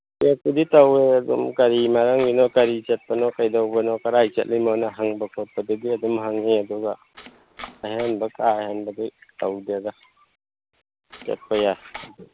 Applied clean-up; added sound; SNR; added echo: none; Domestic sounds, home sounds; 19 dB; none.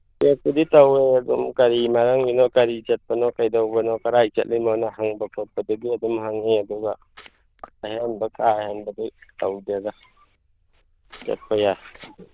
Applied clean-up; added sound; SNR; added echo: neural diffusion model UNIVERSE++.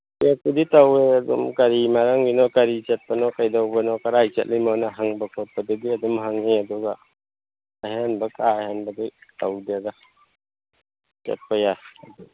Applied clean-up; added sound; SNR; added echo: none; none; none; none.